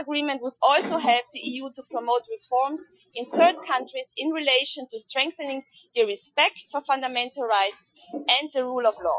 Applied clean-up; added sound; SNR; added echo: classical method Wiener filter.